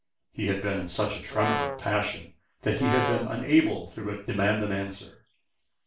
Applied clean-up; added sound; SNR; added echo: none; Brass instrument; 3 dB; reverberation time 0.3 s.